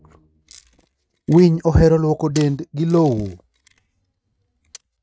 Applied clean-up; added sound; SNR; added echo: neural mask model RNNoise.